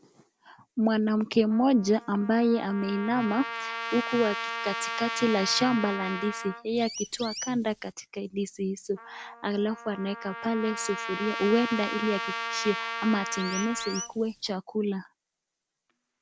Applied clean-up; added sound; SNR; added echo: none; Trumpet + Chirp, tweet; 8 dB; none.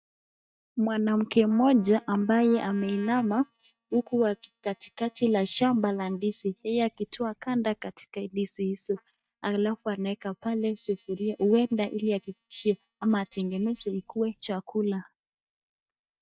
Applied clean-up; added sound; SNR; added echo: neural mask model DeepFilterNet 3.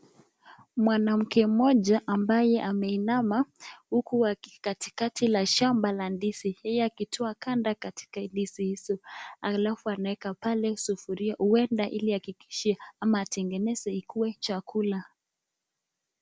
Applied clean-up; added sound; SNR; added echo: none; none; none; none.